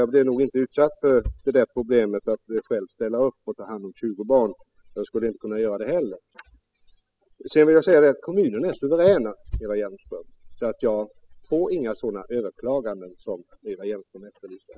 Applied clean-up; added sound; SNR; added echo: classical method spectral subtraction.